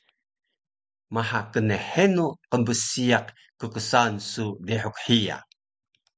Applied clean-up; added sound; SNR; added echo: none; none; none; none.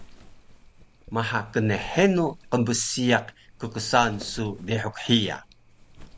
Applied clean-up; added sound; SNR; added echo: none; Wind; 20 dB; none.